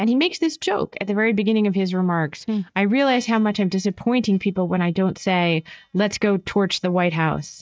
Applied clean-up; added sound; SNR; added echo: neural mask model DeepFilterNet 3.